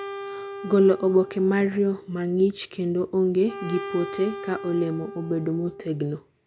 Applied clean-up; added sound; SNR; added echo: none; Wind instrument, woodwind instrument; 13 dB; none.